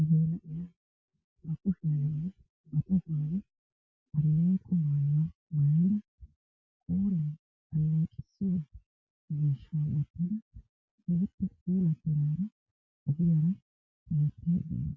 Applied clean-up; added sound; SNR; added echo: none; none; none; none.